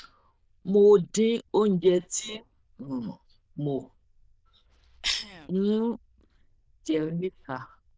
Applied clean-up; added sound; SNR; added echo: neural diffusion model UNIVERSE++.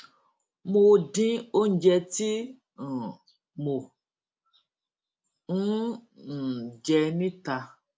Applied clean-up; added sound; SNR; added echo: none; none; none; none.